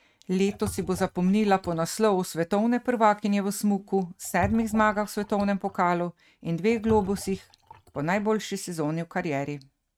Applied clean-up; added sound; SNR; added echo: neural mask model RNNoise.